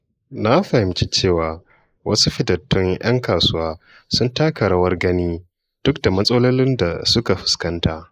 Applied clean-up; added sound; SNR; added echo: neural mask model Resemble Enhance denoiser.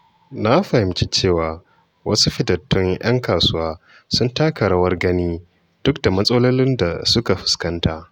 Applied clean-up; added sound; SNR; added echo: none; none; none; none.